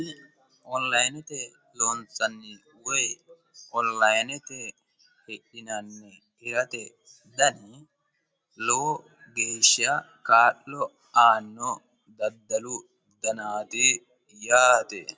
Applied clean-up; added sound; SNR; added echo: none; none; none; none.